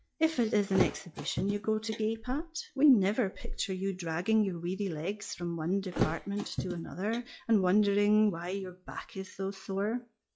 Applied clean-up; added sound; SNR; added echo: classical method log-MMSE.